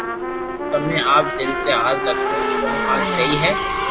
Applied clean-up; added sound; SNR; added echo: none; Race car, auto racing / Accelerating, revving, vroom + Trumpet; 0 dB; none.